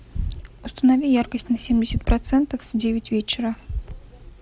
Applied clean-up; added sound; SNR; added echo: none; none; none; none.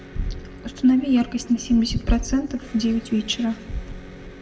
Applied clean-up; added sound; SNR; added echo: none; Electric guitar; 19 dB; reverberation time 1.2 s.